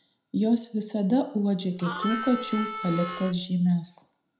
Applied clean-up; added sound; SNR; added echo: none; Harmonica; 7 dB; reverberation time 0.4 s.